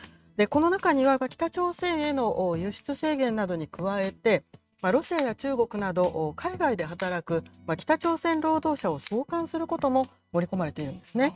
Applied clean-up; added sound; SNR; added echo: neural mask model RNNoise.